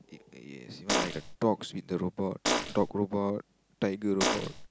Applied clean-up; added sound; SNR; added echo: none; Fart; -2 dB; none.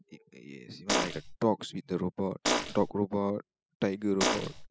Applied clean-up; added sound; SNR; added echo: classical method spectral subtraction.